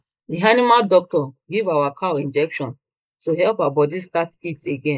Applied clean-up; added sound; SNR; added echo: neural mask model Resemble Enhance denoiser.